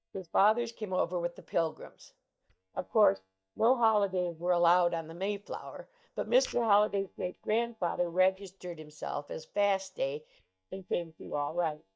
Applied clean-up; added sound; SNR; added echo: neural mask model DeepFilterNet 3.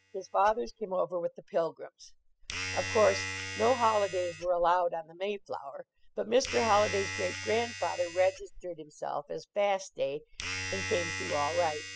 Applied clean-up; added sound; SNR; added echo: classical method spectral subtraction.